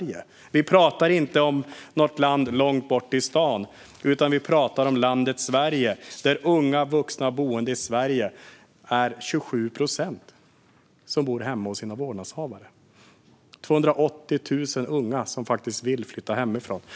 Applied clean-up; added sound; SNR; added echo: none; none; none; none.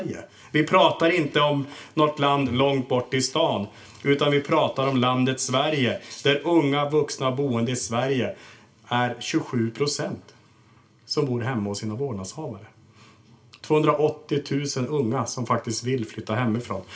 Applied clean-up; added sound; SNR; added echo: none; none; none; reverberation time 0.2 s.